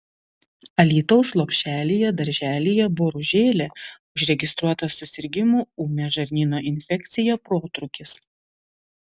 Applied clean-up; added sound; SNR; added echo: none; none; none; none.